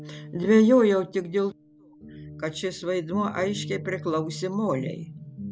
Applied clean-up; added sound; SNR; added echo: none; Guitar; 14 dB; none.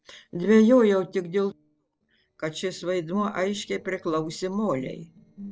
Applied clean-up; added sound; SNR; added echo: neural separator model SepFormer DNS4.